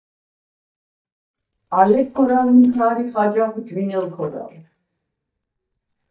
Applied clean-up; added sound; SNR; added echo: neural mask model DeepFilterNet 3.